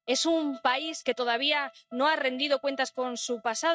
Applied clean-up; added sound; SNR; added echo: neural mask model RNNoise.